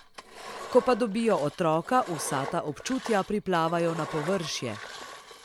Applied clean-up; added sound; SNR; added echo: none; Engine; 13 dB; none.